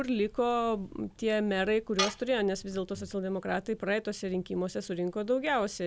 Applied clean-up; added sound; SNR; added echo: none; Tools; 11 dB; none.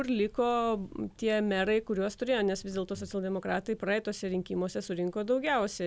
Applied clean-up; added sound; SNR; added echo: none; none; none; none.